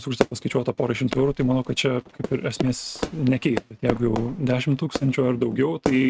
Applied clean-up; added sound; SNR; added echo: neural mask model RNNoise.